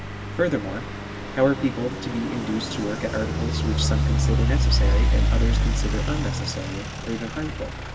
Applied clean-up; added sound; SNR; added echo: none; Idling / Truck; -5 dB; reverberation time 2.1 s.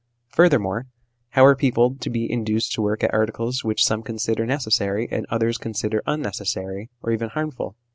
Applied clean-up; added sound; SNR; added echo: none; none; none; none.